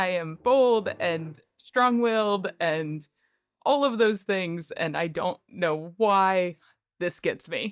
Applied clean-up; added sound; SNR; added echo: neural mask model DeepFilterNet 3.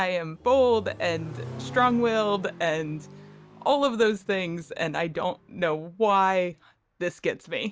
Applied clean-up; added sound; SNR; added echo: none; Accelerating, revving, vroom; 18 dB; none.